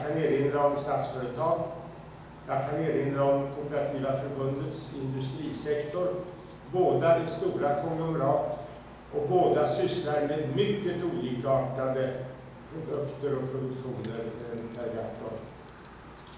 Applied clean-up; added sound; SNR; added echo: none; Cricket; 16 dB; reverberation time 1.0 s.